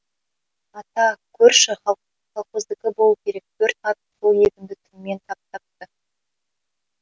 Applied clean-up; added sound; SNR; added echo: none; none; none; none.